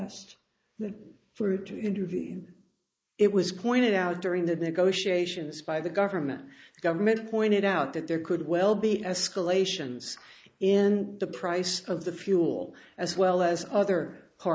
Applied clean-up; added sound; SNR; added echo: neural mask model Resemble Enhance denoiser.